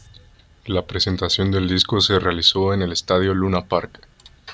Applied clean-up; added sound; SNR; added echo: none; none; none; none.